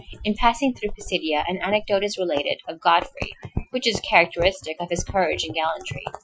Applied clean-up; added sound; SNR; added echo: classical method Wiener filter.